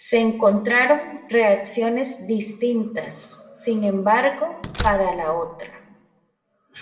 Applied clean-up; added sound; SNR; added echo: none; Slam; 10 dB; reverberation time 0.6 s.